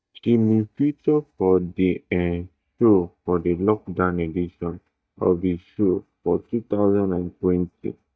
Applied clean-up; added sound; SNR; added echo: neural mask model DeepFilterNet 3.